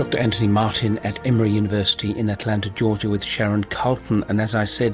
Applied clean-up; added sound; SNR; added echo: none; none; none; none.